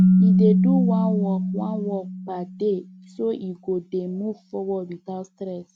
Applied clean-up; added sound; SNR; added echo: none; Keyboard (musical); -5 dB; none.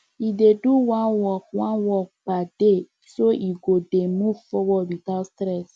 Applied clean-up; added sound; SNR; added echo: none; none; none; none.